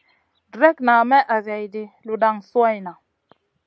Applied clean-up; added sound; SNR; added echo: none; none; none; none.